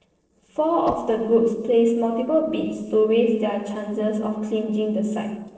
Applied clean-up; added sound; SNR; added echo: neural separator model SepFormer DNS4.